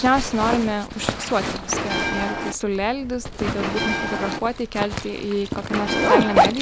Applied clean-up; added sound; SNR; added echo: none; Bell + Zipper (clothing); -1 dB; none.